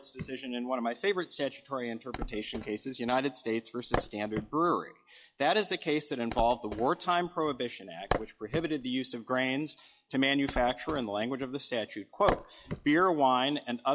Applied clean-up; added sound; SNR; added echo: classical method log-MMSE.